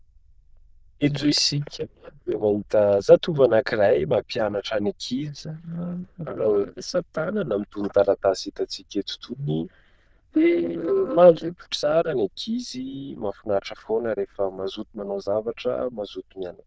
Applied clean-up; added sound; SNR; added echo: neural diffusion model UNIVERSE++.